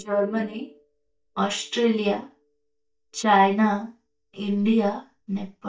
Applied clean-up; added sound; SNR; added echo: neural mask model DeepFilterNet 3.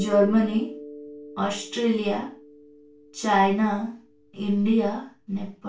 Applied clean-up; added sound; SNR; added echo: none; Mallet percussion; 17 dB; reverberation time 0.3 s.